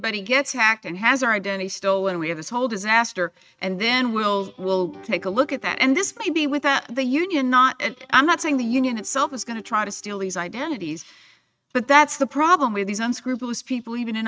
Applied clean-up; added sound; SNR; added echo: neural mask model RNNoise.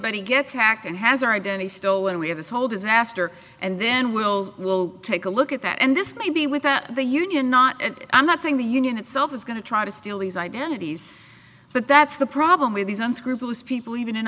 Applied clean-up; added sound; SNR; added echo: none; none; none; none.